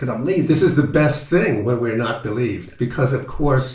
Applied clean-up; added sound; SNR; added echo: none; none; none; reverberation time 0.4 s.